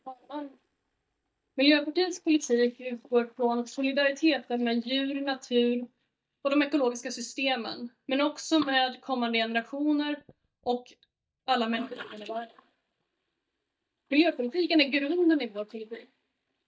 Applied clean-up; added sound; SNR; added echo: neural mask model DeepFilterNet 3.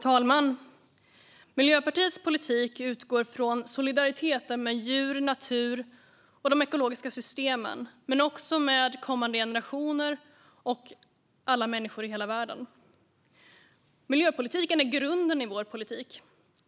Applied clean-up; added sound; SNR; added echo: none; none; none; none.